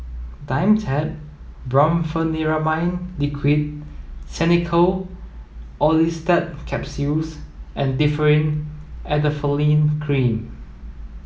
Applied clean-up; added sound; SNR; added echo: none; none; none; none.